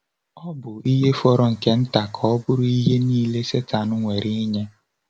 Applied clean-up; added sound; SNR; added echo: none; none; none; none.